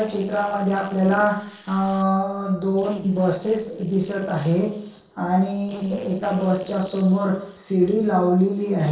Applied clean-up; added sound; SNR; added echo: neural separator model SepFormer DNS4.